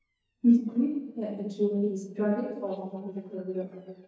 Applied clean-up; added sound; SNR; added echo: neural mask model DeepFilterNet 3.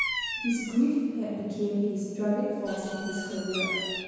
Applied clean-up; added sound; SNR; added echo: none; Bird vocalization, bird call, bird song; 7 dB; reverberation time 1.9 s.